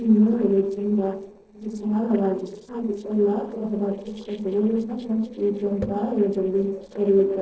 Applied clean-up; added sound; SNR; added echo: neural separator model SepFormer DNS4.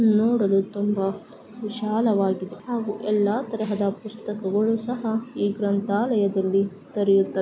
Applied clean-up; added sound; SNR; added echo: none; none; none; none.